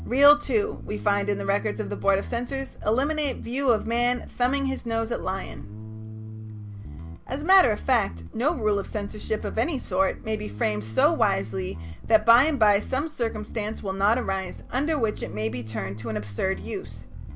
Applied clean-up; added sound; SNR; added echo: none; Bass guitar; 11 dB; none.